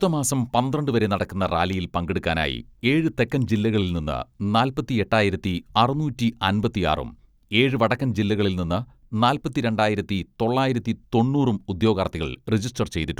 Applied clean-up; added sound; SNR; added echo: none; none; none; none.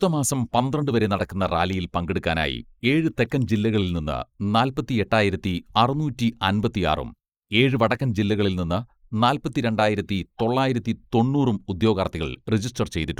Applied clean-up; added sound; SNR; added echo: neural mask model Resemble Enhance denoiser.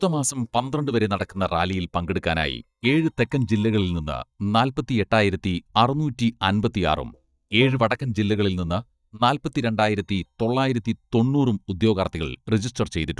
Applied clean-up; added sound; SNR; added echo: neural mask model DeepFilterNet 3.